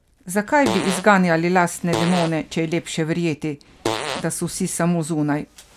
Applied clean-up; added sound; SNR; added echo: none; Fart; 8 dB; none.